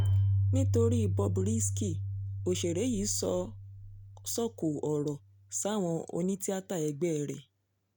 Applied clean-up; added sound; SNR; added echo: none; Keyboard (musical); 0 dB; none.